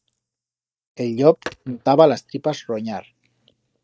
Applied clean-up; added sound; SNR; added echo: neural mask model DeepFilterNet 3.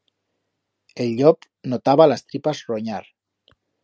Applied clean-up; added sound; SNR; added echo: none; none; none; none.